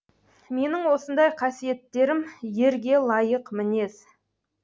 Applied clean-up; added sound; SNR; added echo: none; none; none; none.